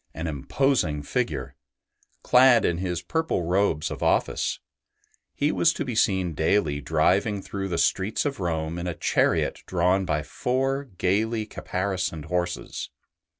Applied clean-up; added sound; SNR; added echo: none; none; none; none.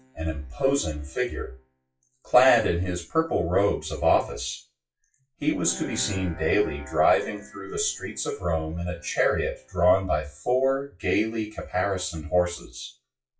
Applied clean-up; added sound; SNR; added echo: classical method WPE with log-MMSE.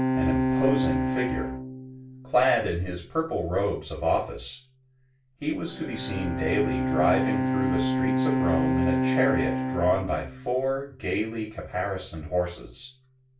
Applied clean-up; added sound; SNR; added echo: none; Bowed string instrument; 1 dB; reverberation time 0.3 s.